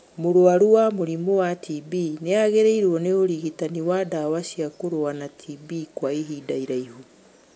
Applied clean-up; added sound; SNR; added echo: none; none; none; none.